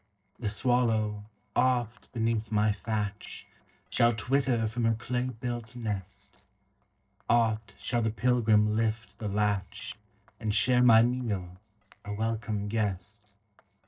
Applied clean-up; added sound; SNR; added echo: neural separator model SepFormer DNS4.